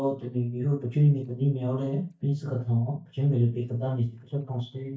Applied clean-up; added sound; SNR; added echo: neural mask model DeepFilterNet 3.